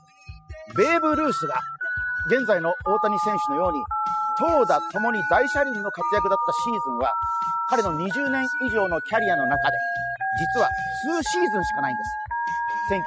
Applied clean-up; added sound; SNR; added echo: classical method spectral subtraction.